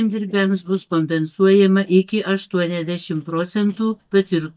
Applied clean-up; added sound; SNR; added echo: neural mask model DeepFilterNet 3.